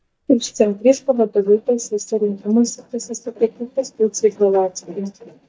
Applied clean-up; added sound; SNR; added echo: neural mask model DeepFilterNet 3.